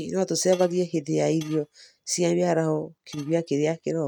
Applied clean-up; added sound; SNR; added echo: neural mask model RNNoise.